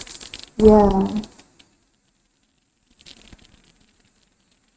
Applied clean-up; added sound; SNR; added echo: neural mask model RNNoise.